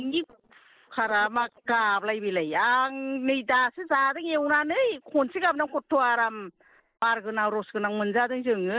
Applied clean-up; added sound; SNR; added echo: neural mask model Resemble Enhance denoiser.